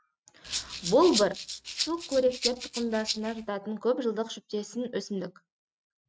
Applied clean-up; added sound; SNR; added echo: neural mask model RNNoise.